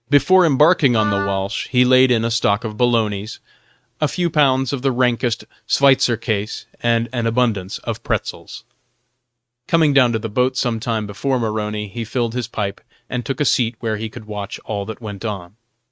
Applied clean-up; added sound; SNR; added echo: neural mask model RNNoise.